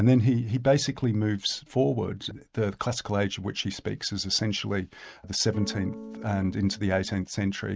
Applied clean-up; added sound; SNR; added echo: neural mask model RNNoise.